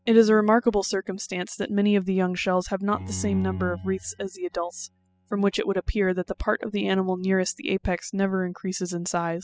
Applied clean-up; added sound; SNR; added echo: classical method spectral subtraction.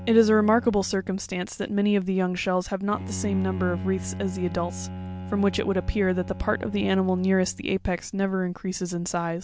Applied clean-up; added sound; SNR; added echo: none; Bowed string instrument; 12 dB; none.